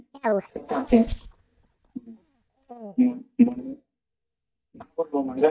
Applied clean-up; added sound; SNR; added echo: neural mask model DeepFilterNet 3.